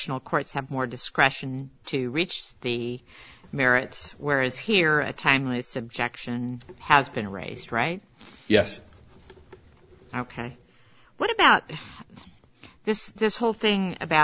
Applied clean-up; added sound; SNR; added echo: none; none; none; none.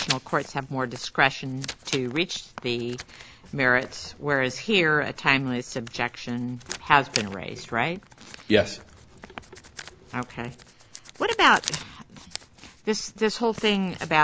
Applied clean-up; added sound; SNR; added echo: none; Writing; 14 dB; none.